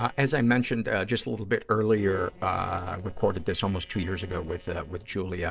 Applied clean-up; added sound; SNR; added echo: neural separator model SepFormer DNS4.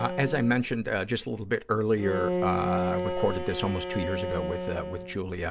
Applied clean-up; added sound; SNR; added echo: none; Bowed string instrument; 4 dB; none.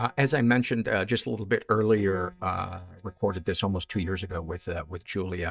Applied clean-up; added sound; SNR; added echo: neural mask model DeepFilterNet 3.